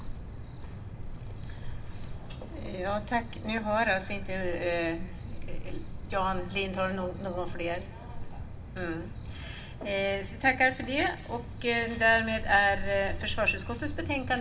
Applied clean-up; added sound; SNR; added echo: none; Cricket; 5 dB; reverberation time 0.2 s.